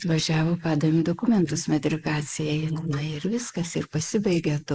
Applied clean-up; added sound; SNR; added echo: neural mask model Resemble Enhance denoiser.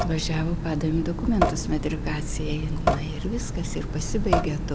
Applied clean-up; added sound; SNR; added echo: none; Drip / Sink (filling or washing) / Water tap, faucet; 0 dB; none.